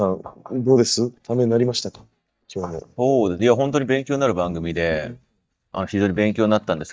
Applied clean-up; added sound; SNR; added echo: neural mask model DeepFilterNet 3.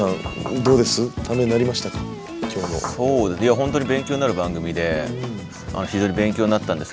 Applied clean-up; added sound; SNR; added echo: none; Knock / Wood; 11 dB; none.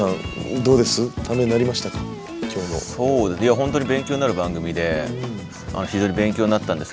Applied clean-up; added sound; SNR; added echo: none; none; none; none.